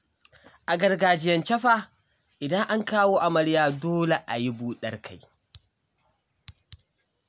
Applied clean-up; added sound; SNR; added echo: none; none; none; none.